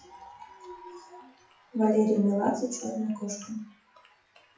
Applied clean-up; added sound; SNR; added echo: classical method WPE with log-MMSE.